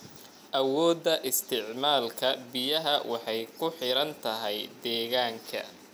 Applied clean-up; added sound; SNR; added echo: none; none; none; none.